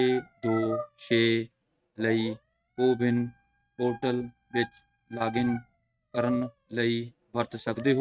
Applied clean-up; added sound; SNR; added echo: neural mask model RNNoise.